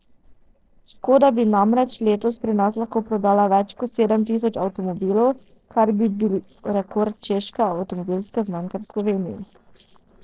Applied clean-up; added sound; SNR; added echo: neural separator model SepFormer DNS4.